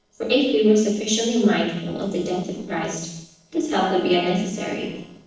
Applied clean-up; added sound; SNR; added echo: neural separator model SepFormer DNS4.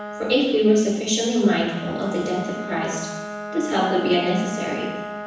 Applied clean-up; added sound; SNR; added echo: none; Bowed string instrument; 11 dB; reverberation time 1.1 s.